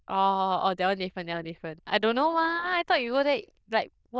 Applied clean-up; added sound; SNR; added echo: neural diffusion model UNIVERSE++.